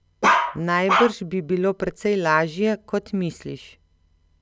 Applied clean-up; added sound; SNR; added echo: none; Bark; -3 dB; none.